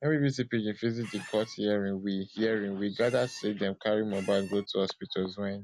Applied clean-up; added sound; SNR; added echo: none; Squeak; 17 dB; none.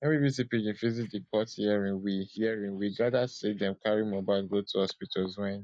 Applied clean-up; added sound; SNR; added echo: neural mask model DeepFilterNet 3.